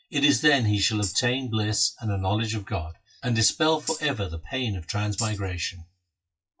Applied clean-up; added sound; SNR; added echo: classical method WPE with log-MMSE.